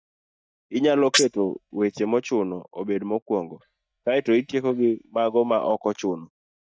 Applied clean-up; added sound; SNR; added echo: neural mask model DeepFilterNet 3.